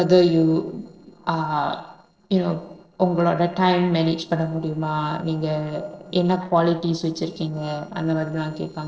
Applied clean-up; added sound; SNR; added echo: neural separator model SepFormer DNS4.